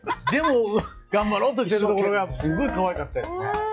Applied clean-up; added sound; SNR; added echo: classical method log-MMSE.